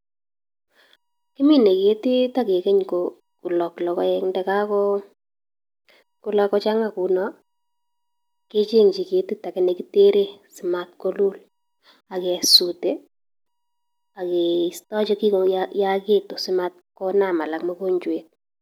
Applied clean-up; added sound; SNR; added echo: none; none; none; none.